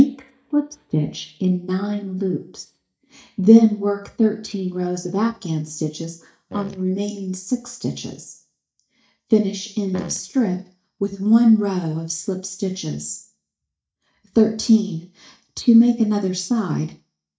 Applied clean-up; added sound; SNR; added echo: neural mask model DeepFilterNet 3.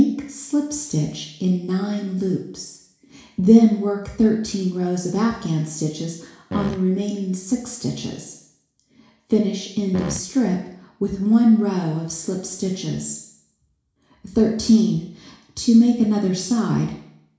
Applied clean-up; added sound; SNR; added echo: none; Fart; 9 dB; reverberation time 0.7 s.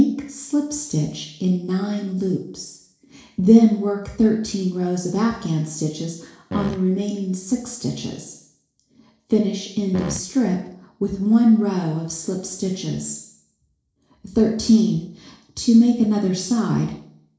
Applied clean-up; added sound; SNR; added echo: neural separator model SepFormer DNS4.